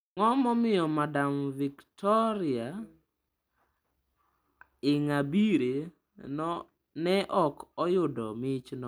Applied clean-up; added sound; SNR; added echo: none; none; none; none.